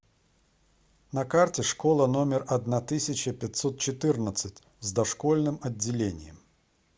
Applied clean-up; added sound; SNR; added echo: none; none; none; none.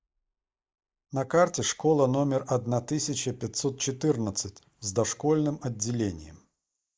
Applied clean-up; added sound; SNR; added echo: neural mask model Resemble Enhance denoiser.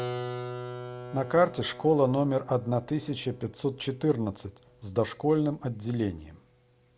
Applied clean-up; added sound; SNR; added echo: none; Keyboard (musical); 13 dB; none.